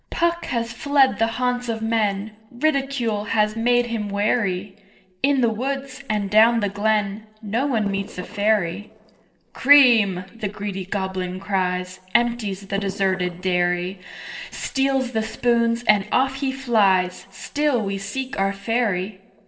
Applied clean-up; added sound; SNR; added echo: neural separator model SepFormer DNS4.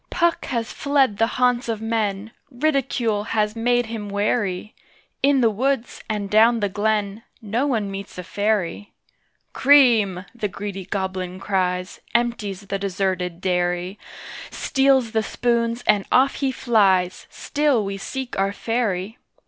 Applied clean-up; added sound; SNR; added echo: none; none; none; none.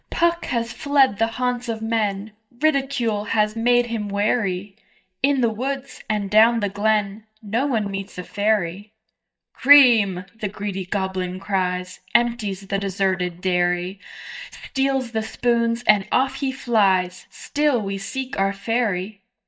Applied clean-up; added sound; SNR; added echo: neural mask model DeepFilterNet 3.